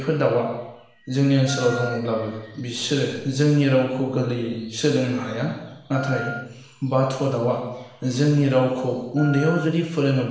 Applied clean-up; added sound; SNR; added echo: none; Wind instrument, woodwind instrument; 11 dB; reverberation time 0.9 s.